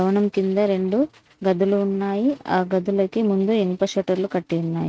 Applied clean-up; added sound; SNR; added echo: neural mask model RNNoise.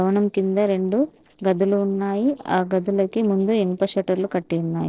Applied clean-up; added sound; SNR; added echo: neural separator model SepFormer DNS4.